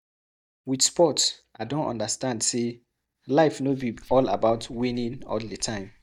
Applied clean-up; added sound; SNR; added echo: neural mask model DeepFilterNet 3.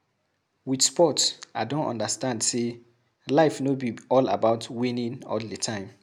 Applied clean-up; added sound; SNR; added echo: none; none; none; none.